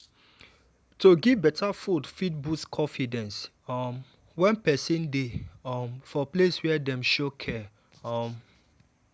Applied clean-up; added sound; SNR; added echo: none; none; none; none.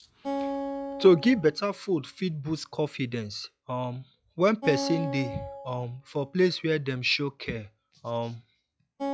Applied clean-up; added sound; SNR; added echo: classical method log-MMSE.